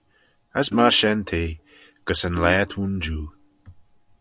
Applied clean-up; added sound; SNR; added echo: none; Bowed string instrument; 14 dB; none.